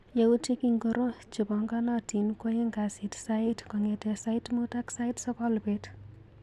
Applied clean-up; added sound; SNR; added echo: none; none; none; none.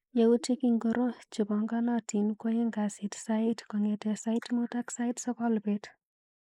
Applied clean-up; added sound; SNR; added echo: neural mask model Resemble Enhance denoiser.